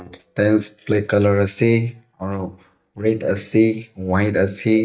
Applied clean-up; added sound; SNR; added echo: neural mask model DeepFilterNet 3.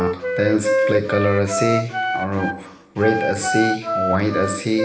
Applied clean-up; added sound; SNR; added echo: none; Wind instrument, woodwind instrument; 2 dB; reverberation time 1.1 s.